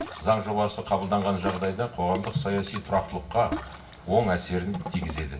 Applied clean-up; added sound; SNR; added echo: none; Ocean; 12 dB; reverberation time 0.2 s.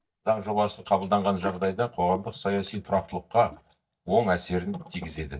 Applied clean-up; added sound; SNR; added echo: neural mask model DeepFilterNet 3.